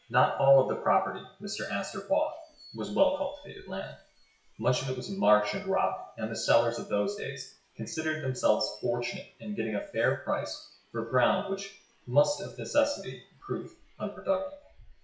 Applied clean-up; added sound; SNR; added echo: classical method WPE with log-MMSE.